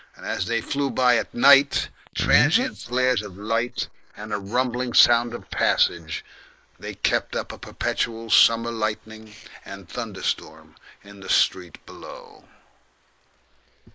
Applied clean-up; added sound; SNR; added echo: neural mask model Resemble Enhance denoiser.